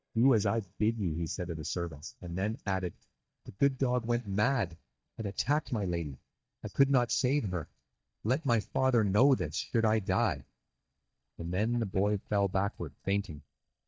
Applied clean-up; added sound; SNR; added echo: neural mask model DeepFilterNet 3.